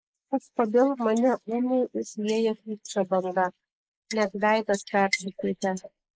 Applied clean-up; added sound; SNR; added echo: neural mask model Resemble Enhance denoiser.